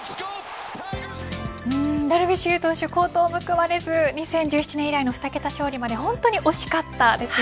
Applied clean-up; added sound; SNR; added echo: none; none; none; none.